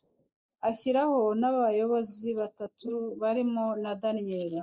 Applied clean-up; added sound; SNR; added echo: neural mask model Resemble Enhance denoiser.